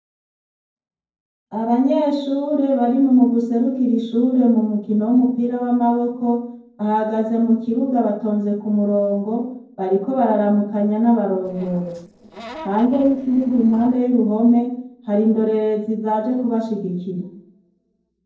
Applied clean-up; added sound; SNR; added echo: neural separator model SepFormer DNS4.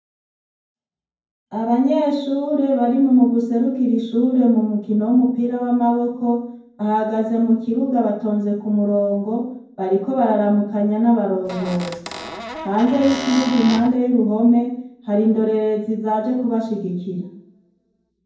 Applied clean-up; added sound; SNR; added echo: none; Squeak / Cupboard open or close; 10 dB; reverberation time 0.9 s.